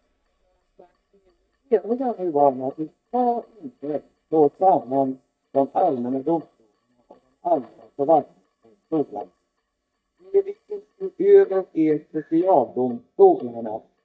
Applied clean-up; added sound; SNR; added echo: neural mask model DeepFilterNet 3.